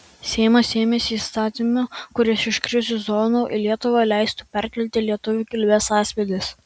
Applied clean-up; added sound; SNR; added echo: none; none; none; none.